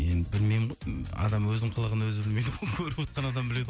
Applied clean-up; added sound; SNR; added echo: none; none; none; none.